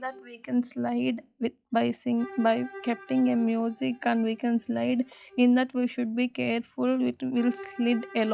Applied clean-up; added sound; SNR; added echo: classical method log-MMSE.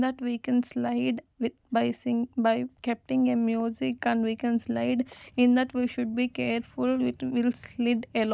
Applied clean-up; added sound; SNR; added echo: none; none; none; none.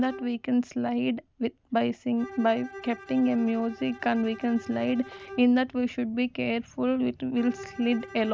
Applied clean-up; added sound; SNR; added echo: none; Bowed string instrument; 19 dB; none.